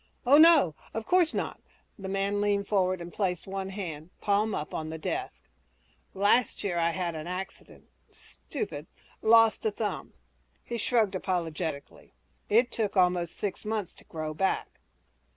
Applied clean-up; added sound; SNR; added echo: none; none; none; none.